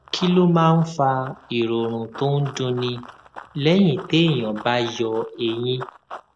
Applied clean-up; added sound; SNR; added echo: none; Run; 19 dB; none.